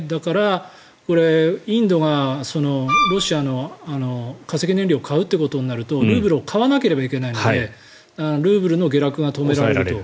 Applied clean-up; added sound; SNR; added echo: none; Wind instrument, woodwind instrument; 2 dB; none.